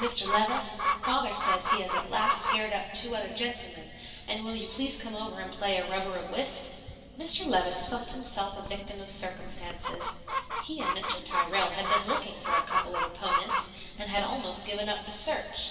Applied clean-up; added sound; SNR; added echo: none; Chicken, rooster; 1 dB; reverberation time 2.3 s.